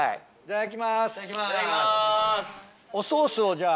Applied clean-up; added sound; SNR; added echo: none; Keys jangling; 18 dB; none.